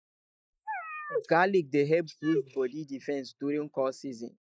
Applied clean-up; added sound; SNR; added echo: neural mask model Resemble Enhance denoiser.